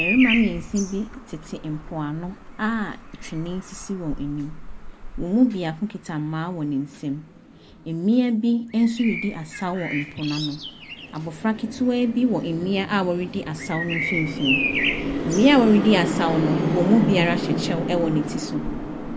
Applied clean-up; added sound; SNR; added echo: none; Bird vocalization, bird call, bird song; 10 dB; none.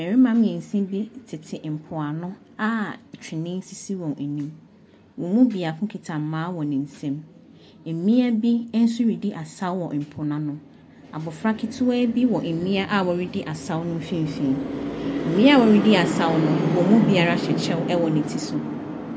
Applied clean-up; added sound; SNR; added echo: none; none; none; none.